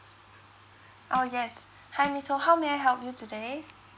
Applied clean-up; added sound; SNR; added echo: none; Crushing; 18 dB; none.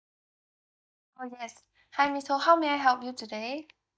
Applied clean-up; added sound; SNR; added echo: neural mask model DeepFilterNet 3.